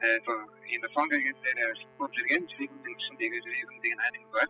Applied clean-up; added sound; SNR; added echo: classical method spectral subtraction.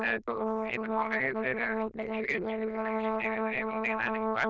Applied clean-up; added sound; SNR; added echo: neural diffusion model UNIVERSE++.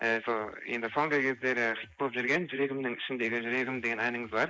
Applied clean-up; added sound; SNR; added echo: neural mask model Resemble Enhance denoiser.